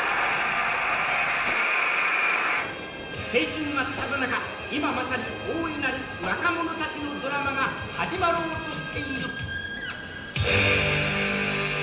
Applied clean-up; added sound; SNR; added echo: none; Gunshot, gunfire; 14 dB; reverberation time 0.9 s.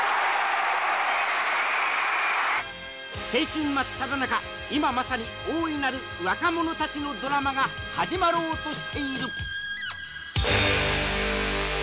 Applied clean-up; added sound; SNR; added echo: none; none; none; none.